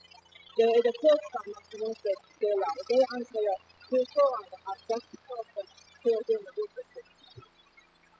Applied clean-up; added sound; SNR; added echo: classical method spectral subtraction.